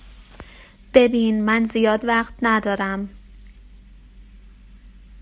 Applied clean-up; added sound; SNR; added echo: none; none; none; none.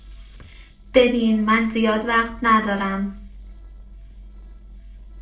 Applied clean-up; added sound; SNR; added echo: neural separator model SepFormer DNS4.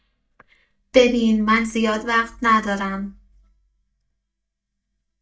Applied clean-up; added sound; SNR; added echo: neural mask model DeepFilterNet 3.